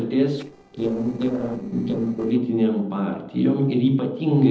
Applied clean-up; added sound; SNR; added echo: neural separator model SepFormer DNS4.